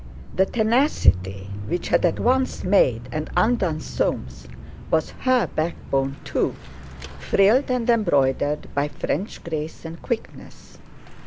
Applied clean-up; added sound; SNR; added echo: none; Mechanisms / Bicycle; 10 dB; none.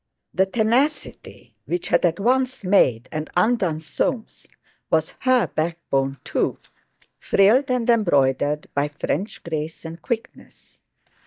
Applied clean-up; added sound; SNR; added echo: neural mask model DeepFilterNet 3.